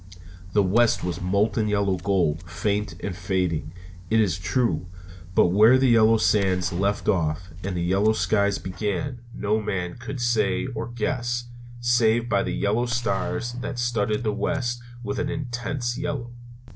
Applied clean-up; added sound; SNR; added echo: none; Gunshot, gunfire; 16 dB; none.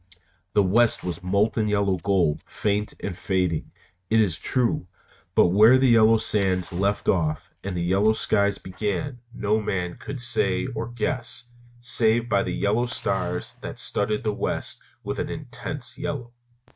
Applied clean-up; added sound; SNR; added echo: neural mask model RNNoise.